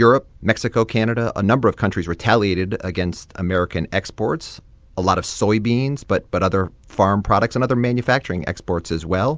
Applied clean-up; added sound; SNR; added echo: none; none; none; none.